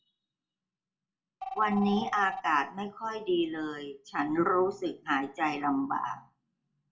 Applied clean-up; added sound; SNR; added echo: none; Telephone; 12 dB; reverberation time 0.3 s.